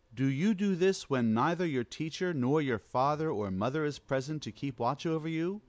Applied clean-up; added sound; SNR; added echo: none; none; none; none.